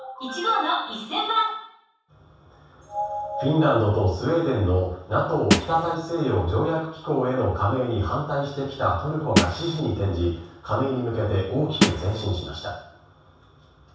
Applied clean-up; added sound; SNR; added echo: none; Snare drum; -3 dB; reverberation time 0.7 s.